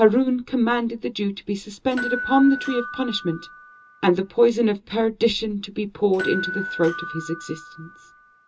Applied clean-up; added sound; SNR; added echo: none; Door / Bell; 12 dB; reverberation time 0.2 s.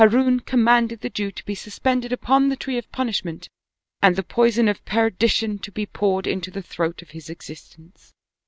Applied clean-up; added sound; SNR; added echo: none; none; none; none.